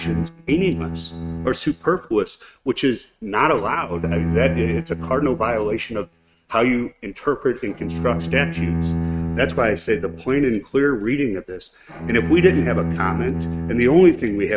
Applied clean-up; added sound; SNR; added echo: neural mask model RNNoise.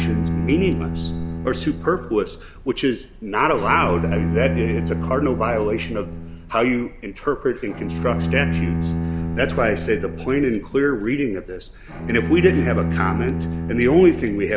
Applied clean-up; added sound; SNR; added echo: none; Bowed string instrument; 4 dB; none.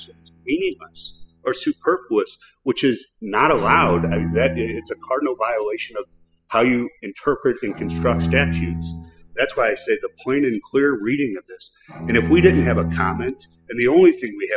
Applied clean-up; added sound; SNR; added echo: classical method spectral subtraction.